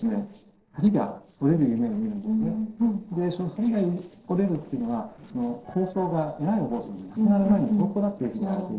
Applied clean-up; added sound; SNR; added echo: neural separator model SepFormer DNS4.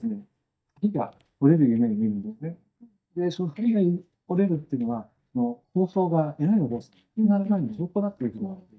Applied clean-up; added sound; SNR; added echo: neural mask model DeepFilterNet 3.